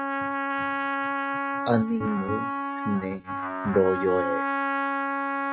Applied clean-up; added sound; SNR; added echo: neural mask model RNNoise.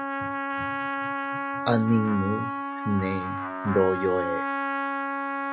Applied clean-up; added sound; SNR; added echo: none; Trumpet; 2 dB; none.